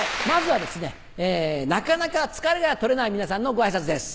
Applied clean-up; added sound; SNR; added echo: none; none; none; none.